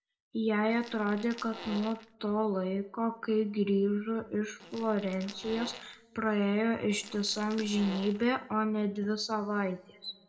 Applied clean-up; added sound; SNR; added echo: none; Fart; 15 dB; reverberation time 0.8 s.